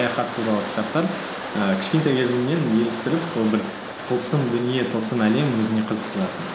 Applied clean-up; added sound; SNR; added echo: none; Rain; 9 dB; none.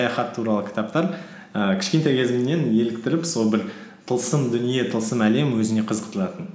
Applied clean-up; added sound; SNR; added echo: none; none; none; none.